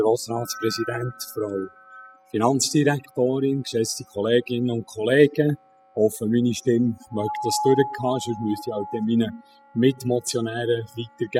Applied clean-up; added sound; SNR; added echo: classical method spectral subtraction.